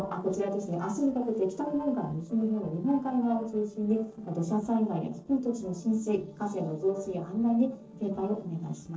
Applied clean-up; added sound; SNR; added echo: neural separator model SepFormer DNS4.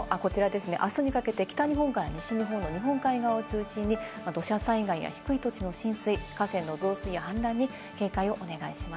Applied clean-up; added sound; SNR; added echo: none; none; none; none.